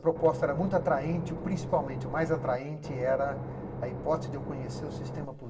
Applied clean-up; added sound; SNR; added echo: none; Engine / Boat, Water vehicle; 7 dB; reverberation time 0.8 s.